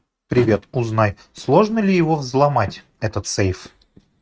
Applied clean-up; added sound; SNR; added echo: neural mask model RNNoise.